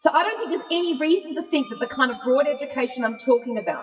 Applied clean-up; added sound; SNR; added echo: classical method WPE with log-MMSE.